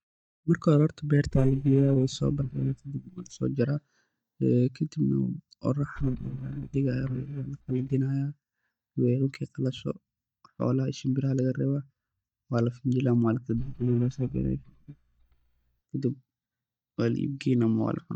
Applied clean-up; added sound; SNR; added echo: neural mask model DeepFilterNet 3.